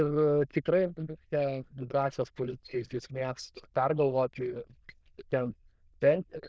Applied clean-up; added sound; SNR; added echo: neural diffusion model UNIVERSE++.